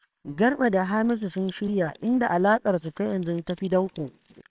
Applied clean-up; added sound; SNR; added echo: neural separator model SepFormer WHAMR!.